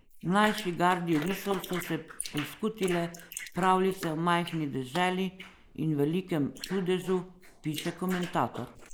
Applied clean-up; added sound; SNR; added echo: neural mask model Resemble Enhance denoiser.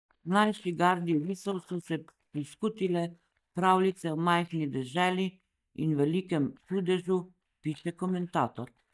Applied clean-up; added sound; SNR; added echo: neural mask model DeepFilterNet 3.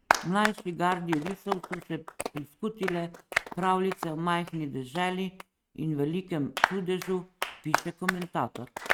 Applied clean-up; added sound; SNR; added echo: neural mask model RNNoise.